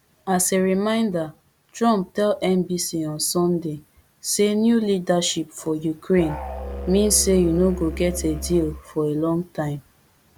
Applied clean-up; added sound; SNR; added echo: none; Musical instrument; 10 dB; none.